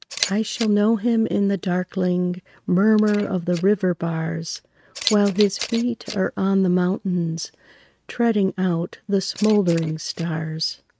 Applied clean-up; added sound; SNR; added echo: neural mask model RNNoise.